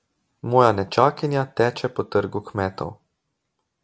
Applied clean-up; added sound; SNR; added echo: none; none; none; none.